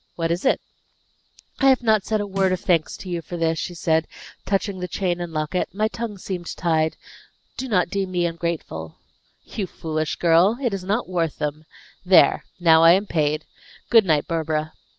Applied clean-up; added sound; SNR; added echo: none; Snare drum; 13 dB; none.